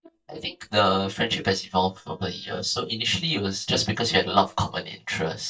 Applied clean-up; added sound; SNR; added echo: neural mask model DeepFilterNet 3.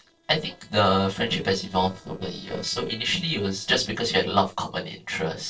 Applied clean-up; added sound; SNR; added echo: neural separator model SepFormer DNS4.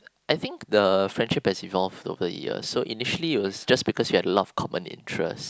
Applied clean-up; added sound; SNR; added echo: none; none; none; none.